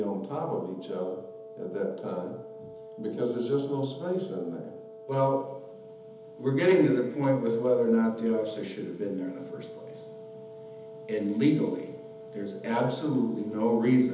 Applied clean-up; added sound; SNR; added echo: none; Wind instrument, woodwind instrument; 17 dB; reverberation time 1.3 s.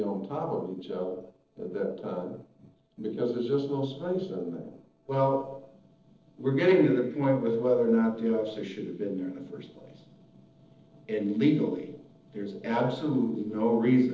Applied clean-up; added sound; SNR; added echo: neural separator model SepFormer DNS4.